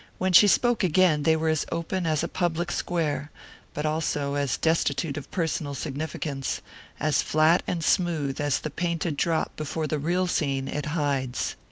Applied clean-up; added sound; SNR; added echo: none; none; none; none.